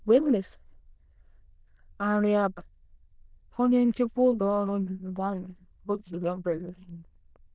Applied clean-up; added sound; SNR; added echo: neural diffusion model UNIVERSE++.